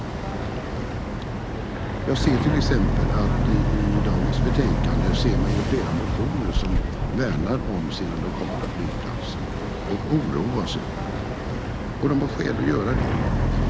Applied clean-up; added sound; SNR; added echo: none; Boat, Water vehicle; -3 dB; none.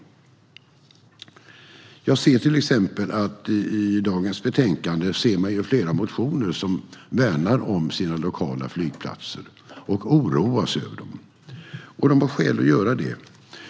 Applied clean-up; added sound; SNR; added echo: none; none; none; none.